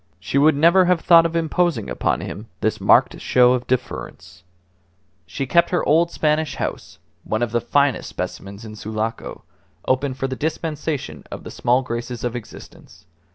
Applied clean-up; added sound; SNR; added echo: none; none; none; none.